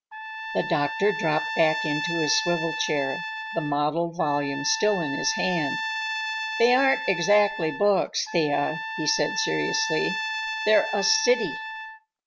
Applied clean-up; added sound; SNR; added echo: none; Trumpet; 6 dB; none.